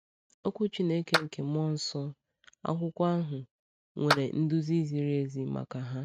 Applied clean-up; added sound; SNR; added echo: neural mask model RNNoise.